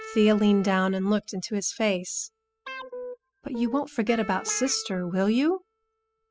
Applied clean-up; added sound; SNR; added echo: classical method spectral subtraction.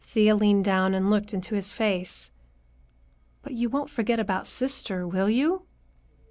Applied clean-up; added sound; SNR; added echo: none; none; none; none.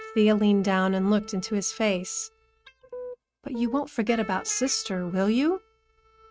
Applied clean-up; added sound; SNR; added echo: neural mask model RNNoise.